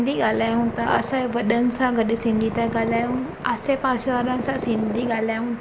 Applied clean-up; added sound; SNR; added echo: none; Purr; 12 dB; none.